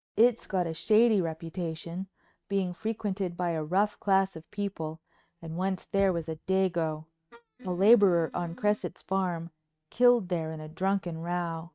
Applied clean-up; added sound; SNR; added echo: neural mask model RNNoise.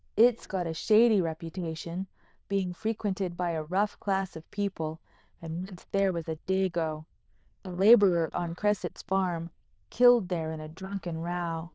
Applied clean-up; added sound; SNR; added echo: neural diffusion model UNIVERSE++.